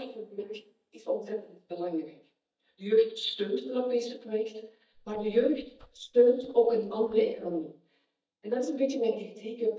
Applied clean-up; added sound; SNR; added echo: neural mask model DeepFilterNet 3.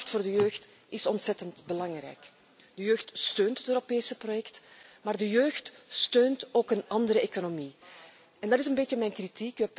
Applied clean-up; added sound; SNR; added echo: none; none; none; none.